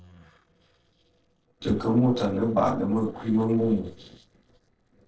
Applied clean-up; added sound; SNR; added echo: neural separator model SepFormer DNS4.